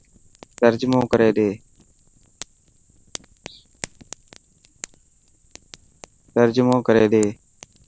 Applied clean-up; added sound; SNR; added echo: none; Fire; 20 dB; none.